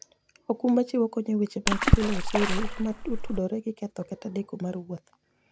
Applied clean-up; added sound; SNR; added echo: none; Water / Splash, splatter; -4 dB; none.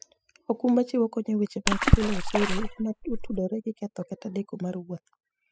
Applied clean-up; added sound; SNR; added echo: classical method spectral subtraction.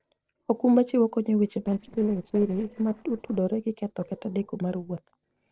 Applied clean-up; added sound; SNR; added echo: neural separator model SepFormer DNS4.